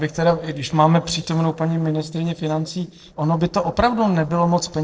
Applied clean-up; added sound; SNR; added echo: neural separator model SepFormer DNS4.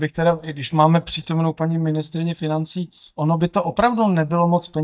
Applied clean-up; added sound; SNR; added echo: neural mask model DeepFilterNet 3.